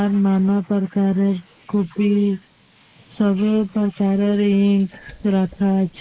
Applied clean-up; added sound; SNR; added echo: neural mask model Resemble Enhance denoiser.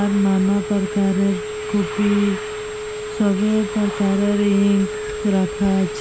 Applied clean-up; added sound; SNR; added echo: none; Telephone; 8 dB; none.